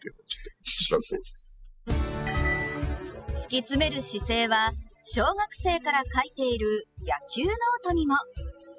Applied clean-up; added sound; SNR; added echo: classical method spectral subtraction.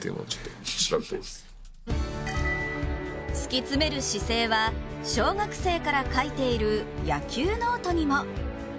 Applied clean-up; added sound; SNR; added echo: none; Growling; 18 dB; none.